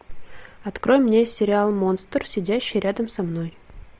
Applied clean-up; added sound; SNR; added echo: none; none; none; none.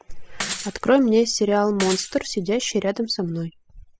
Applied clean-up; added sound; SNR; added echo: classical method spectral subtraction.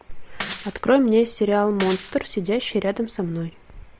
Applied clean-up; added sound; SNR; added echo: none; Shatter / Crushing; 12 dB; none.